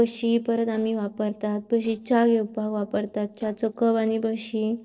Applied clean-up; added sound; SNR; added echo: neural separator model SepFormer DNS4.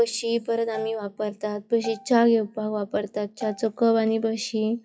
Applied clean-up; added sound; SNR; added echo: classical method WPE with log-MMSE.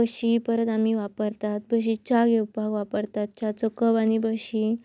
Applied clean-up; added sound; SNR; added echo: none; none; none; none.